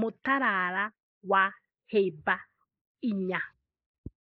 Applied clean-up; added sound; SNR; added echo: neural mask model Resemble Enhance denoiser.